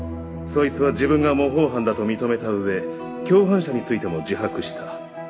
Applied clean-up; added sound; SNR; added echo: none; none; none; reverberation time 1.4 s.